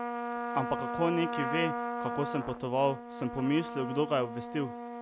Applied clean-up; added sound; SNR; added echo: none; Trumpet; 4 dB; none.